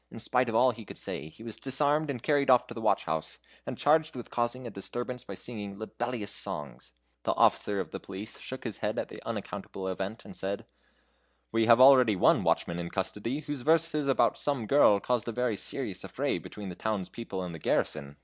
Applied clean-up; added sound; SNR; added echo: none; none; none; none.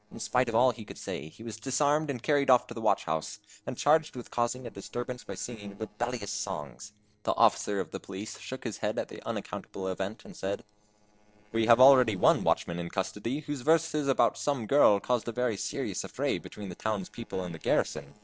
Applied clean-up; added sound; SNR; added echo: neural separator model SepFormer DNS4.